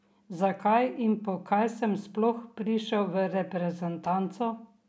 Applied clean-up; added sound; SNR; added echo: none; none; none; none.